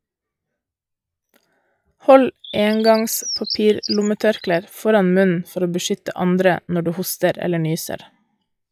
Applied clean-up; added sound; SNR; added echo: classical method log-MMSE.